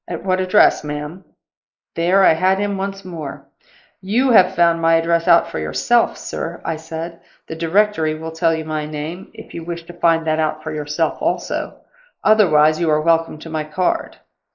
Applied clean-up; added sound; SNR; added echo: neural mask model Resemble Enhance denoiser.